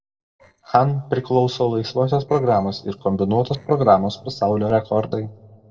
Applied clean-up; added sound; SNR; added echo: neural separator model SepFormer DNS4.